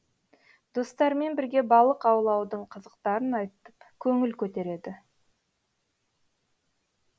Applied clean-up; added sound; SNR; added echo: none; none; none; none.